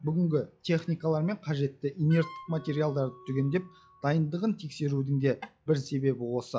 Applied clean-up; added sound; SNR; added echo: classical method log-MMSE.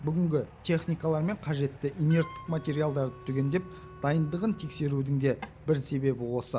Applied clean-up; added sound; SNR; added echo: none; Tap / Wood + Wind instrument, woodwind instrument; 19 dB; none.